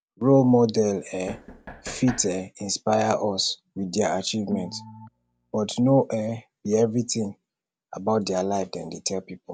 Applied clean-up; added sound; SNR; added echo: none; Knock + Organ; 14 dB; none.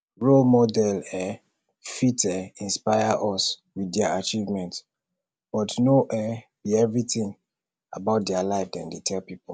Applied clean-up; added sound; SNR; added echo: none; none; none; none.